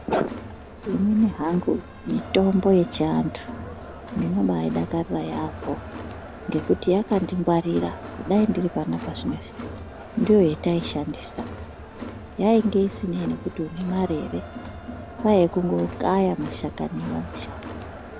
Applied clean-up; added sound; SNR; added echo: none; Crowd; 12 dB; none.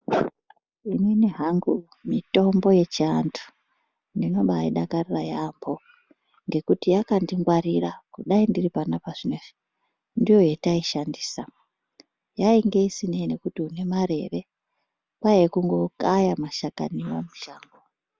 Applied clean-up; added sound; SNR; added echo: none; none; none; none.